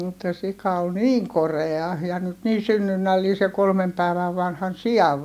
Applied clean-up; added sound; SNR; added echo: none; none; none; none.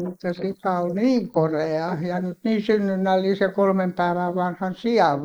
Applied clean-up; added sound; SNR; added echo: neural mask model Resemble Enhance denoiser.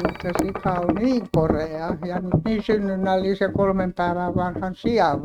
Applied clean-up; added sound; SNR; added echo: neural mask model RNNoise.